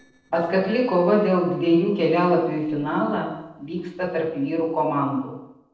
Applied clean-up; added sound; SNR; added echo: neural separator model SepFormer DNS4.